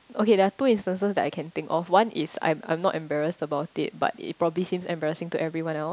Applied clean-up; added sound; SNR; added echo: none; none; none; none.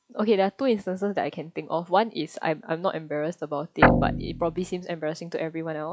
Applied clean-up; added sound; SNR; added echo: classical method log-MMSE.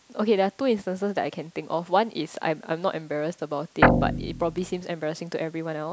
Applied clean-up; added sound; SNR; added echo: none; Guitar; -5 dB; none.